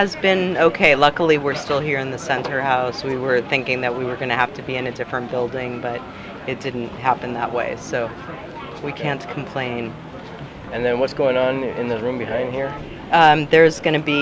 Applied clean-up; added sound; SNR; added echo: none; none; none; none.